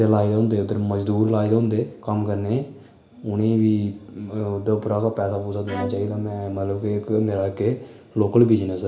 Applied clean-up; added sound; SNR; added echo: none; Bowed string instrument; 14 dB; reverberation time 0.6 s.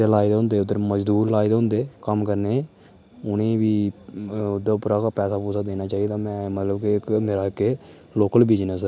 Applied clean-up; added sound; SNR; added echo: none; none; none; none.